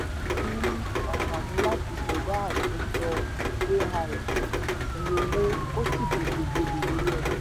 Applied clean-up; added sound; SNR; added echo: none; Rain; -4 dB; none.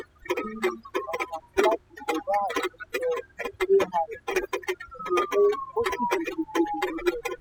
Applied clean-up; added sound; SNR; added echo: classical method spectral subtraction.